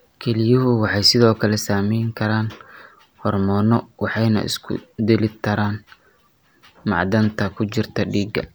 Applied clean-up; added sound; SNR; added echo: none; none; none; none.